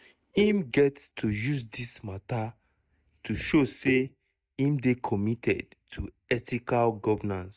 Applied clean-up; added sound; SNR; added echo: neural mask model DeepFilterNet 3.